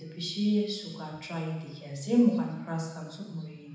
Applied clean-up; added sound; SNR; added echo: none; none; none; reverberation time 1.1 s.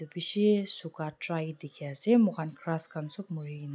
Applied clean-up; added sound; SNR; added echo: none; none; none; none.